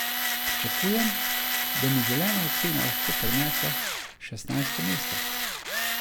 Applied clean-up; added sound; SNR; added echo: none; Tools; -3 dB; none.